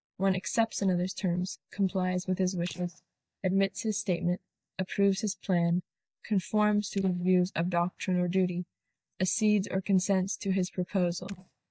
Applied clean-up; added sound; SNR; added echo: neural mask model DeepFilterNet 3.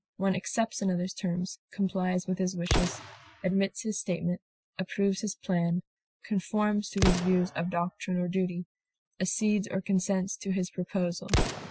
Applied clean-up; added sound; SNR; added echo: classical method Wiener filter.